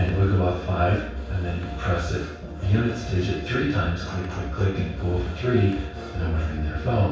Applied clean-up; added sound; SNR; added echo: none; Musical instrument; 18 dB; reverberation time 0.7 s.